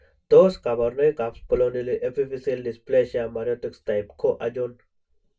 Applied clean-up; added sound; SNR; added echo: none; none; none; reverberation time 0.1 s.